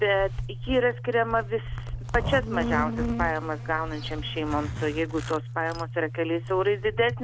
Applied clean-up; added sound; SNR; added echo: none; Zipper (clothing) + Insect; 5 dB; none.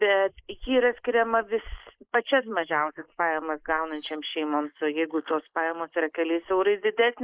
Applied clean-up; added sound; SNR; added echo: neural mask model Resemble Enhance denoiser.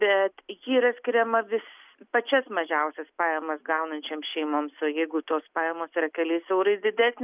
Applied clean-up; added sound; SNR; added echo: none; none; none; none.